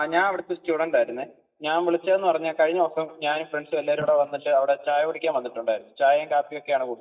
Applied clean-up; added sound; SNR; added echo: neural mask model DeepFilterNet 3.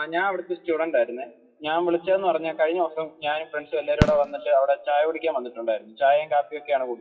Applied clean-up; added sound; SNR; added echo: classical method WPE with log-MMSE.